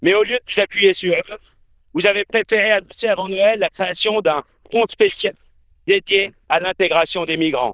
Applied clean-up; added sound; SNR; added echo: neural diffusion model UNIVERSE++.